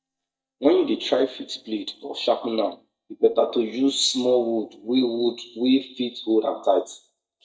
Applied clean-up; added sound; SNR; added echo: neural mask model DeepFilterNet 3.